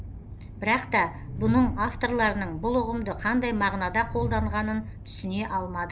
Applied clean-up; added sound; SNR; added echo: none; Train; 8 dB; none.